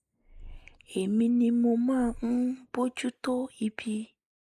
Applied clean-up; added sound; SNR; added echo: neural mask model Resemble Enhance denoiser.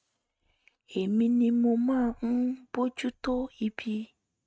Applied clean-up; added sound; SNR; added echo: neural mask model RNNoise.